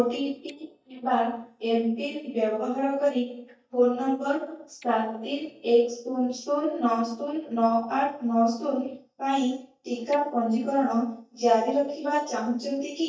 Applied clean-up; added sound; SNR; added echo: neural mask model DeepFilterNet 3.